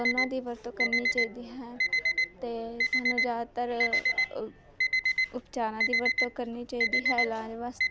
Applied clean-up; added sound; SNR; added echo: none; Alarm; -4 dB; none.